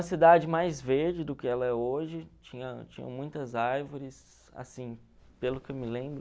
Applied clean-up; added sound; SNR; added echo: none; none; none; none.